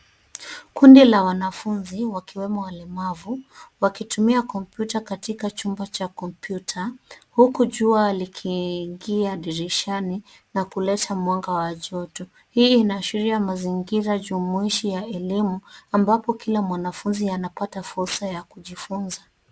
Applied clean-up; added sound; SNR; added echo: none; none; none; none.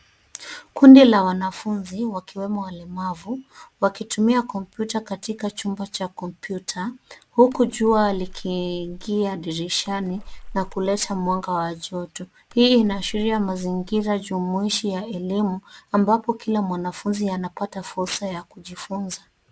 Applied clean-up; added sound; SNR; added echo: none; Splash, splatter; 15 dB; none.